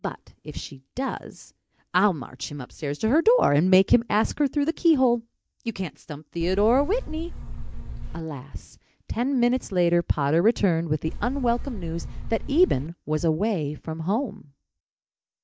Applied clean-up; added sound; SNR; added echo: neural mask model DeepFilterNet 3.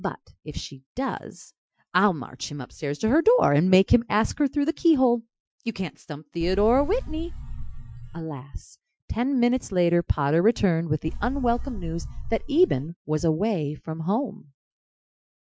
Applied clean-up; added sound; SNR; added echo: classical method Wiener filter.